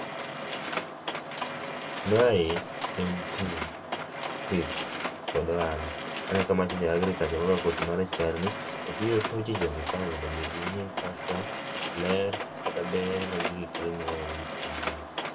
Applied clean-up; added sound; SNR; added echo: none; Mechanisms; 4 dB; reverberation time 0.4 s.